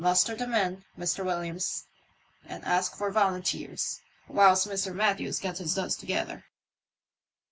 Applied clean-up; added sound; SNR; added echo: none; none; none; none.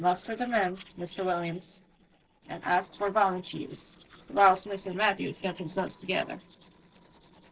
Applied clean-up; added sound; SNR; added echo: neural separator model SepFormer DNS4.